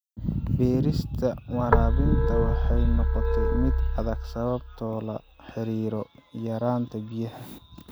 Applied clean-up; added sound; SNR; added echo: none; Keyboard (musical); -4 dB; none.